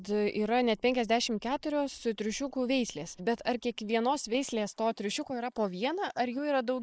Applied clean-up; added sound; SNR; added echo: neural mask model Resemble Enhance denoiser.